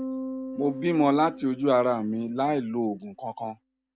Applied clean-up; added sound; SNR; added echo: none; Bass guitar; 13 dB; none.